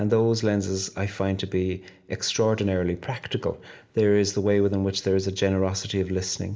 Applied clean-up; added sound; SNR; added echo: none; none; none; reverberation time 0.4 s.